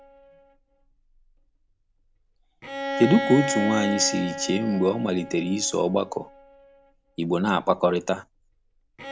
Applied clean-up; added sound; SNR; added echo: none; Bowed string instrument; 8 dB; none.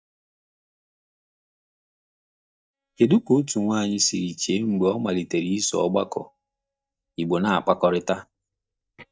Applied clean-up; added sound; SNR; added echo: neural mask model DeepFilterNet 3.